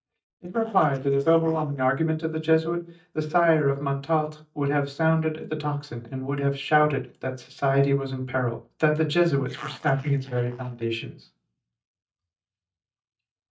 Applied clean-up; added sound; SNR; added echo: neural mask model DeepFilterNet 3.